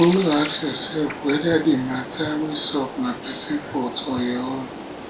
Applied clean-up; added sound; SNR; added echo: none; Bird; 12 dB; reverberation time 0.3 s.